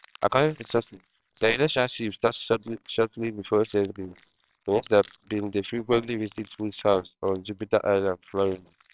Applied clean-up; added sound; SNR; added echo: neural separator model SepFormer WHAMR!.